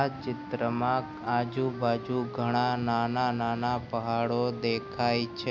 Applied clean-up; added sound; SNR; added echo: none; Wind instrument, woodwind instrument; 14 dB; none.